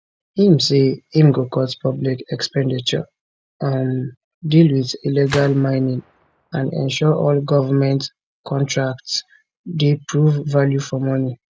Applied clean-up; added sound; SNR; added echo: none; Gunshot, gunfire; 19 dB; none.